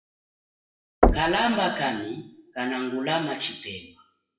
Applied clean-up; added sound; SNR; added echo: classical method WPE with log-MMSE.